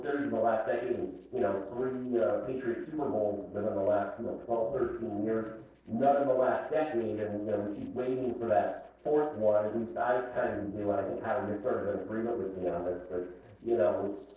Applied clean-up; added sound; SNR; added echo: neural separator model SepFormer DNS4.